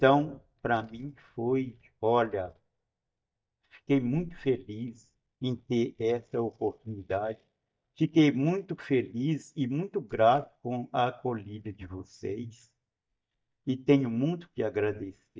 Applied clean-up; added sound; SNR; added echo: neural mask model DeepFilterNet 3.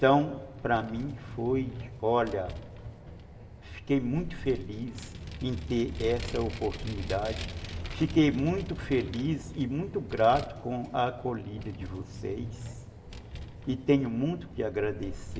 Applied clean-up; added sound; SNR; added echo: none; Vehicle; 10 dB; reverberation time 2.3 s.